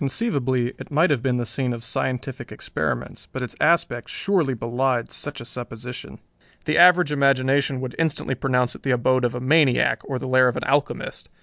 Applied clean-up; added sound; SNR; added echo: none; none; none; none.